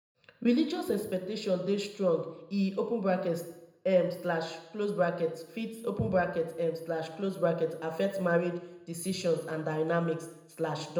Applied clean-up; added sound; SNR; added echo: none; none; none; reverberation time 0.7 s.